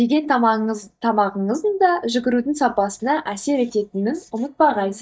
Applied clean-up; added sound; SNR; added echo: neural mask model DeepFilterNet 3.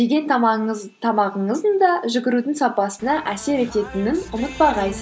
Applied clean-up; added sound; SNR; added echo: none; none; none; none.